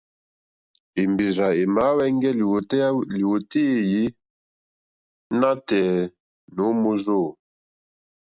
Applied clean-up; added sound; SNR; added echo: none; none; none; none.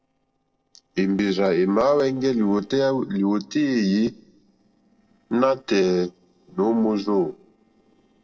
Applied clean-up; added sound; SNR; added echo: neural separator model SepFormer DNS4.